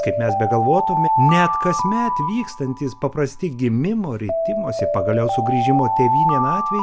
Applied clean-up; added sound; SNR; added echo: none; Alarm; -1 dB; none.